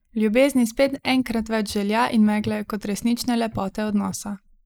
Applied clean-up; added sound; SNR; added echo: neural mask model Resemble Enhance denoiser.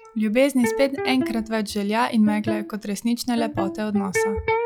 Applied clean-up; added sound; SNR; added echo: classical method log-MMSE.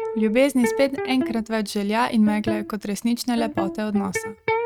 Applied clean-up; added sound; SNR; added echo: neural mask model RNNoise.